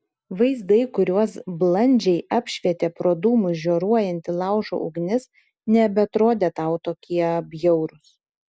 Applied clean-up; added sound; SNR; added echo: none; none; none; none.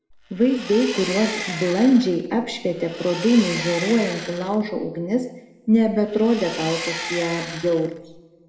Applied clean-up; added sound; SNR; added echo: none; Engine; 11 dB; reverberation time 1.0 s.